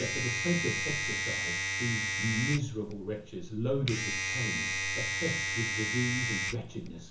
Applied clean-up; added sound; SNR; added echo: none; Domestic sounds, home sounds; -1 dB; reverberation time 0.7 s.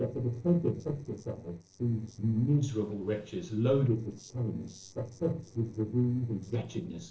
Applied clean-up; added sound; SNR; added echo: neural separator model SepFormer DNS4.